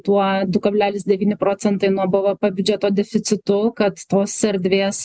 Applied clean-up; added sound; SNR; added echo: none; none; none; none.